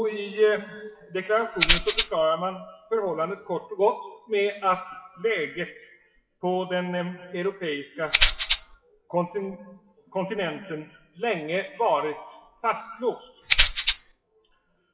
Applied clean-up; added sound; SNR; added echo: classical method WPE with log-MMSE.